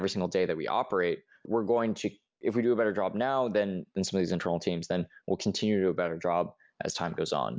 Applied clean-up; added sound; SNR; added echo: none; none; none; none.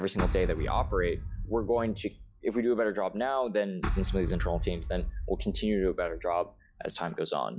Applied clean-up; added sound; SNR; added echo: classical method log-MMSE.